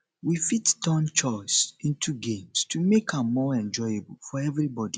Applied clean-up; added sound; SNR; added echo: none; none; none; none.